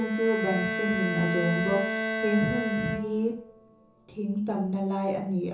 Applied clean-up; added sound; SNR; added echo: none; Bowed string instrument; 5 dB; reverberation time 0.7 s.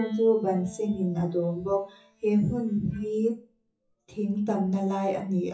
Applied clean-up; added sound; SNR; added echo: classical method WPE with log-MMSE.